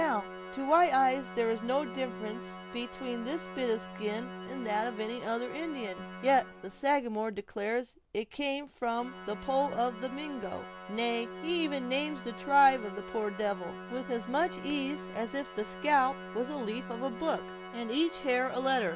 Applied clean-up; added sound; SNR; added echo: none; Organ; 12 dB; none.